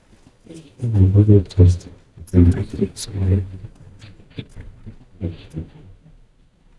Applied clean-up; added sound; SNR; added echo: neural mask model DeepFilterNet 3.